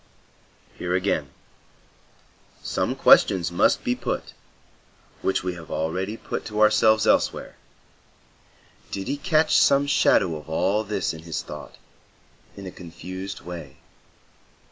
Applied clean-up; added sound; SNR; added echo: none; none; none; none.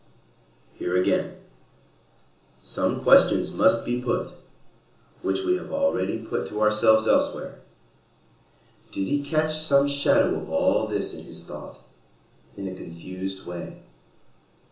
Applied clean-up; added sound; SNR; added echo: none; none; none; reverberation time 0.6 s.